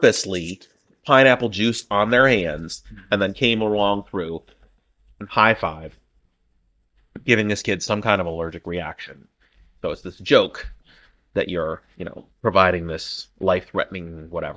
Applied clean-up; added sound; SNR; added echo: neural mask model DeepFilterNet 3.